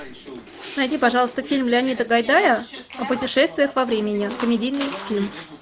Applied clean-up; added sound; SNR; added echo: none; none; none; none.